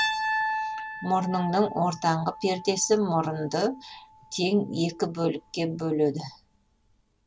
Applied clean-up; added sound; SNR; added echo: none; Piano; 8 dB; none.